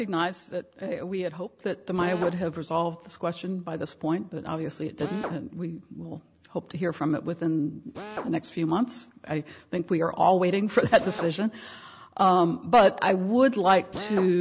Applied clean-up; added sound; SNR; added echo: none; Drill; 17 dB; none.